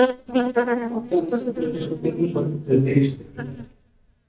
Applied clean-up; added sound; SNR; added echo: neural mask model DeepFilterNet 3.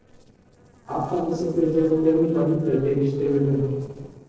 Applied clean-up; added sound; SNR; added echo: neural separator model SepFormer DNS4.